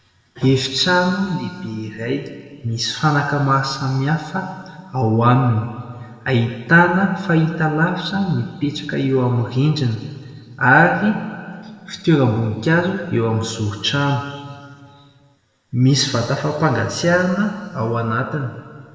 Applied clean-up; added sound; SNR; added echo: none; none; none; reverberation time 2.2 s.